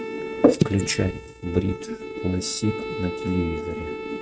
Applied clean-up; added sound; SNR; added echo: neural mask model RNNoise.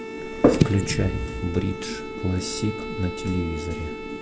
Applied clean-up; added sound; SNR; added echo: none; Bowed string instrument + Fireworks / Boom; 5 dB; none.